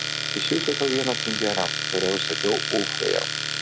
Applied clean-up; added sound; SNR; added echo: none; Domestic sounds, home sounds; 1 dB; none.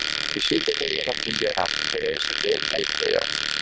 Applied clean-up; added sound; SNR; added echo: neural diffusion model UNIVERSE++.